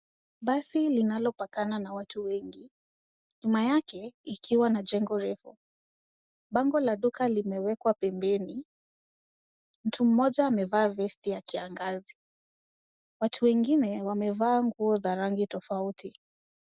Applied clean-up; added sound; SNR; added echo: none; none; none; none.